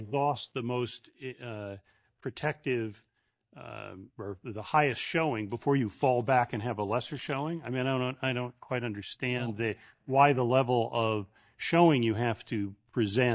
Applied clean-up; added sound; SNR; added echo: neural mask model DeepFilterNet 3.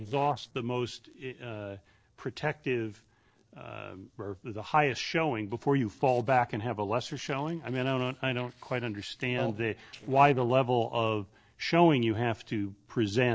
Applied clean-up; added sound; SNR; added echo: neural separator model SepFormer DNS4.